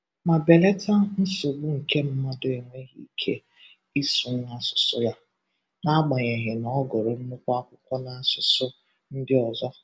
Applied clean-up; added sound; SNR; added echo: none; none; none; none.